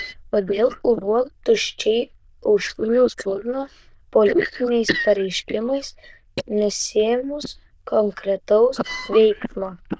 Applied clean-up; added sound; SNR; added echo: neural diffusion model UNIVERSE++.